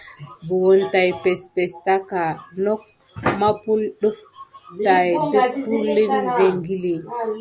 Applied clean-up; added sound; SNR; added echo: none; none; none; none.